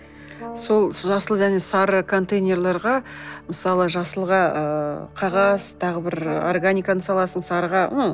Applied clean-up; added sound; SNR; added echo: none; Brass instrument; 16 dB; none.